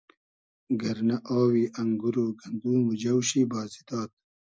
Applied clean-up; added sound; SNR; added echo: none; none; none; none.